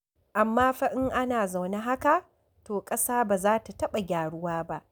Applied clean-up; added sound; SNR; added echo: none; none; none; none.